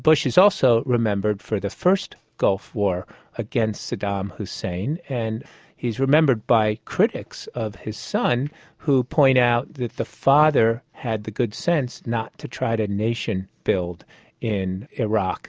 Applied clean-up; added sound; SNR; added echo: none; none; none; none.